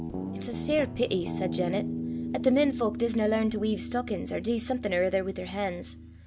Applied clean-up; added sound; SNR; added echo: none; Guitar; 6 dB; none.